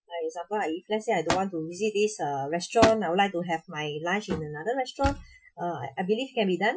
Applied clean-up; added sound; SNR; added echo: classical method Wiener filter.